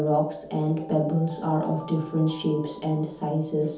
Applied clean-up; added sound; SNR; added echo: none; Alarm; 19 dB; reverberation time 0.6 s.